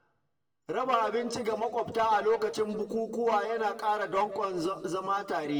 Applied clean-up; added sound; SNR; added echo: none; none; none; reverberation time 1.0 s.